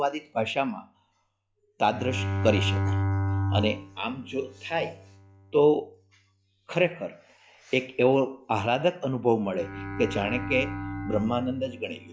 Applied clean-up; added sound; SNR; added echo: classical method log-MMSE.